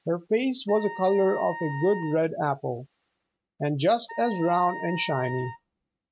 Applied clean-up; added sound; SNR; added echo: neural mask model RNNoise.